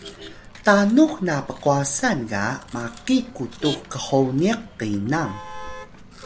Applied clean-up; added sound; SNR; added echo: none; Chewing, mastication + Motor vehicle (road); 16 dB; none.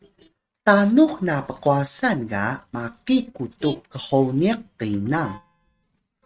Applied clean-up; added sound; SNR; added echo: neural mask model RNNoise.